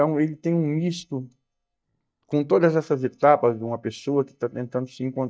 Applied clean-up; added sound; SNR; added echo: neural mask model DeepFilterNet 3.